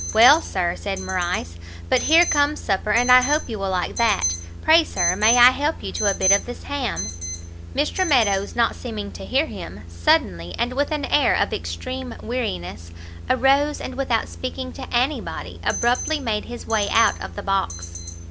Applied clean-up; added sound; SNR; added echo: none; Alarm; 10 dB; none.